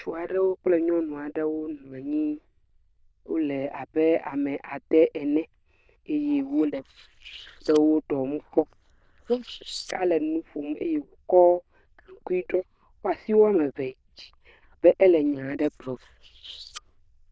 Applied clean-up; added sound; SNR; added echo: neural diffusion model UNIVERSE++.